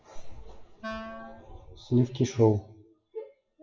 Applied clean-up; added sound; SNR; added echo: classical method WPE with log-MMSE.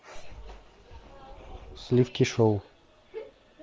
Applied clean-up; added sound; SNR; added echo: none; none; none; none.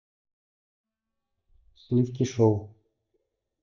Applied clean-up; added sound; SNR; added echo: neural mask model DeepFilterNet 3.